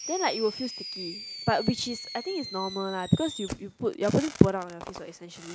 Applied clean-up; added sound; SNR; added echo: none; Fireworks; 12 dB; none.